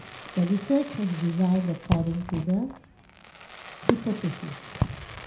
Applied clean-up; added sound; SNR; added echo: none; Fireworks; 6 dB; reverberation time 0.5 s.